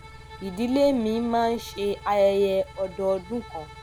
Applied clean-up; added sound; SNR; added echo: none; Bowed string instrument + Idling / Car; 18 dB; none.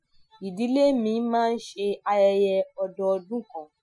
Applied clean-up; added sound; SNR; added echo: classical method Wiener filter.